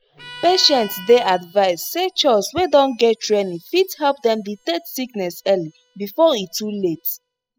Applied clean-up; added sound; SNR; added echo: classical method spectral subtraction.